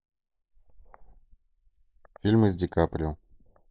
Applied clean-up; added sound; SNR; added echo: neural mask model Resemble Enhance denoiser.